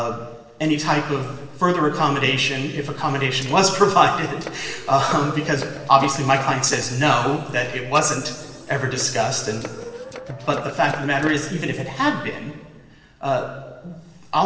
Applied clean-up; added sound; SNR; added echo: neural separator model SepFormer DNS4.